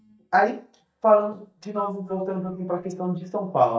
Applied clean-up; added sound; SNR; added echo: neural mask model DeepFilterNet 3.